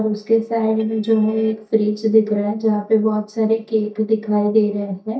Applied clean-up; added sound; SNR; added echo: neural mask model DeepFilterNet 3.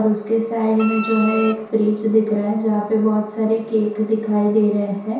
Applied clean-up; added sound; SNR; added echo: none; Wind instrument, woodwind instrument; 10 dB; reverberation time 0.7 s.